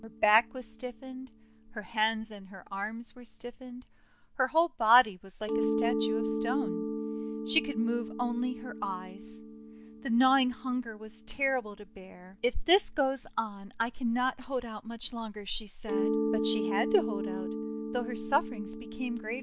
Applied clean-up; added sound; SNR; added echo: none; Mallet percussion; 5 dB; none.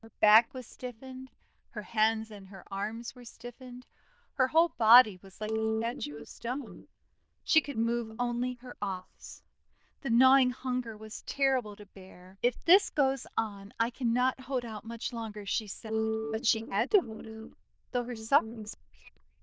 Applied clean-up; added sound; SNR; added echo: neural diffusion model UNIVERSE++.